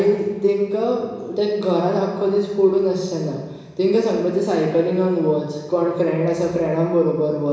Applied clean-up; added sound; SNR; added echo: none; none; none; reverberation time 1.0 s.